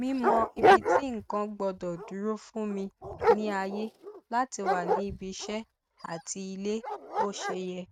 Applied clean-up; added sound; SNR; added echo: neural mask model RNNoise.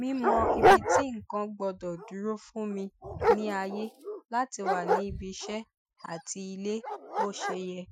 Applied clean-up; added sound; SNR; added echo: classical method Wiener filter.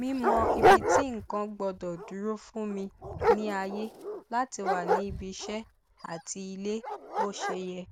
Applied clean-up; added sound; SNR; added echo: none; Dog; -5 dB; none.